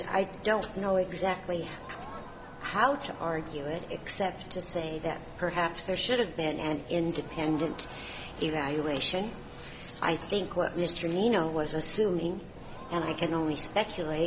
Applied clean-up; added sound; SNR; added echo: none; Crowd + Wind instrument, woodwind instrument; 18 dB; none.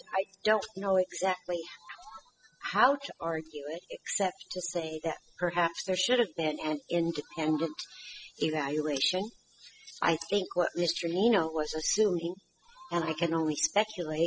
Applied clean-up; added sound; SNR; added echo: classical method spectral subtraction.